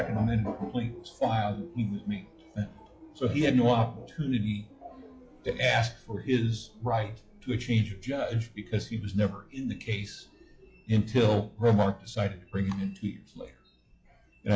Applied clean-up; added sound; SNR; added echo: classical method log-MMSE.